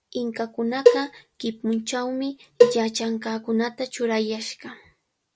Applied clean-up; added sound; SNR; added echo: none; Cowbell; -4 dB; none.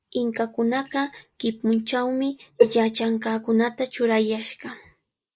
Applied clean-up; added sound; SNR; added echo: neural mask model Resemble Enhance denoiser.